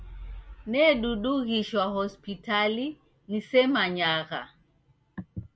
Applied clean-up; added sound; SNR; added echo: none; none; none; none.